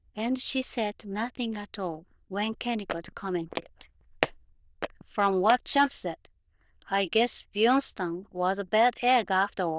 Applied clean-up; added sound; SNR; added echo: neural diffusion model UNIVERSE++.